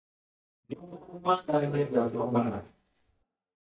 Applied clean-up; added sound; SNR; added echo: neural mask model DeepFilterNet 3.